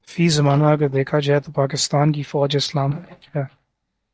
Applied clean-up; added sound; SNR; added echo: neural mask model DeepFilterNet 3.